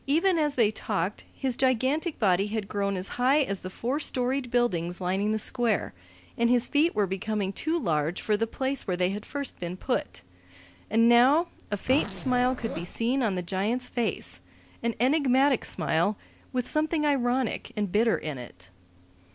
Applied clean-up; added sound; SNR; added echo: none; Zipper (clothing); 11 dB; none.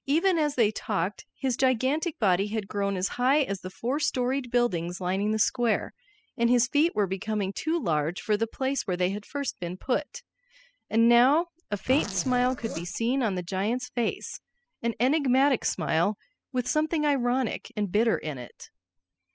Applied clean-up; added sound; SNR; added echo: classical method spectral subtraction.